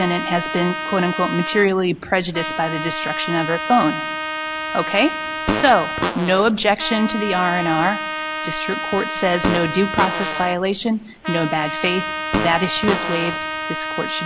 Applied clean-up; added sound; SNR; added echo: none; Trumpet + Fart; 4 dB; none.